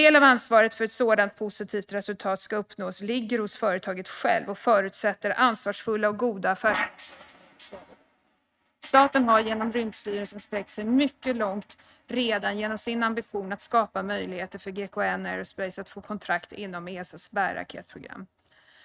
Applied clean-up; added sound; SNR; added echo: neural mask model RNNoise.